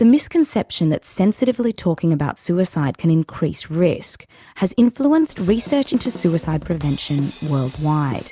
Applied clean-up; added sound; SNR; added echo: none; Drum kit; 16 dB; none.